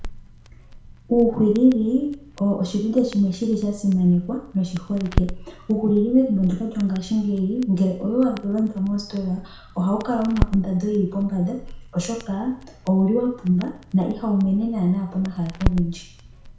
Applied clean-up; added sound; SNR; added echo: none; Crackle; 10 dB; reverberation time 0.6 s.